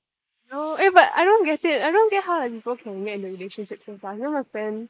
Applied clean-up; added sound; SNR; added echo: neural mask model Resemble Enhance denoiser.